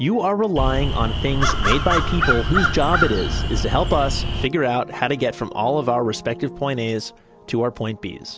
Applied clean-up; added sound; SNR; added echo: none; Crow; -2 dB; none.